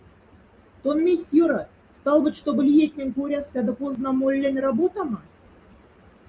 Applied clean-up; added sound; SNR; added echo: none; none; none; none.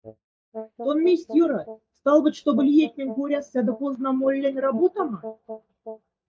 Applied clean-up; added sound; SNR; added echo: neural mask model DeepFilterNet 3.